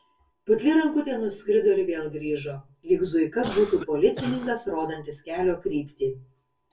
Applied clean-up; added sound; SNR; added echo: none; Cough; 12 dB; reverberation time 0.1 s.